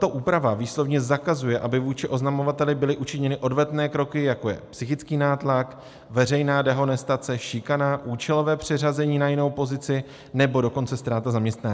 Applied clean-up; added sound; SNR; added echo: none; none; none; none.